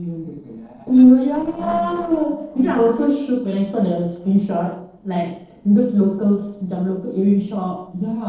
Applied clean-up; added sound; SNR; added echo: neural separator model SepFormer DNS4.